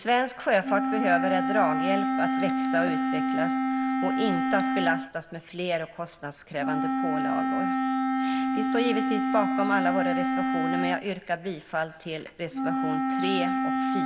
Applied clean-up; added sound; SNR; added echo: none; Wind instrument, woodwind instrument; -2 dB; none.